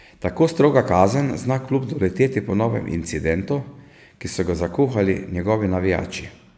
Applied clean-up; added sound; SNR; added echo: none; none; none; none.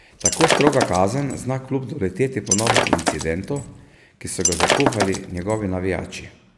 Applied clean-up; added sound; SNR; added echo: none; Shatter; -1 dB; none.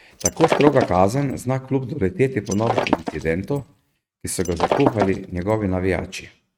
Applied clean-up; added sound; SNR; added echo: neural mask model RNNoise.